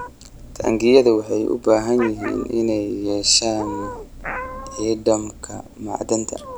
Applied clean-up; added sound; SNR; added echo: none; Meow; 14 dB; none.